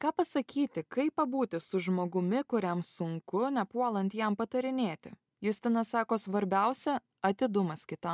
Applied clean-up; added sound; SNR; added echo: none; none; none; none.